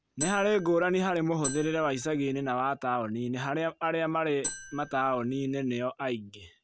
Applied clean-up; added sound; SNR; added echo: none; Marimba, xylophone; 10 dB; none.